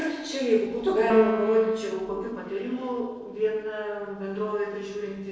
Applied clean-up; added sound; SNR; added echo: neural separator model SepFormer DNS4.